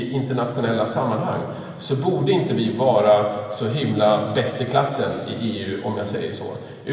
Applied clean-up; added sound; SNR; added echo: none; none; none; reverberation time 1.9 s.